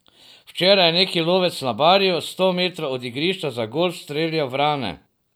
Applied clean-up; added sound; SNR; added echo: none; none; none; none.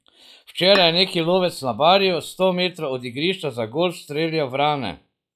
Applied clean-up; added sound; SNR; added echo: classical method log-MMSE.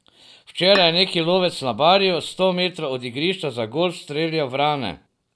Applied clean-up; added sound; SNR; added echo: none; Bowed string instrument; 15 dB; none.